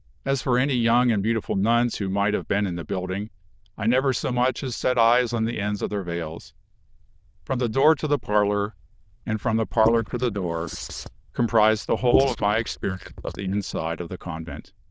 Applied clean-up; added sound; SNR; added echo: neural diffusion model UNIVERSE++.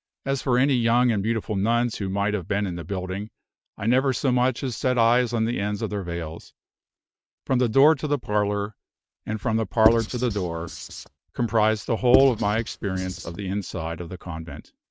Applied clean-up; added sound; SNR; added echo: neural mask model RNNoise.